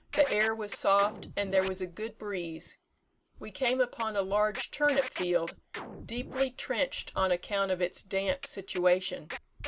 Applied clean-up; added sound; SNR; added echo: none; Scratching (performance technique); 14 dB; none.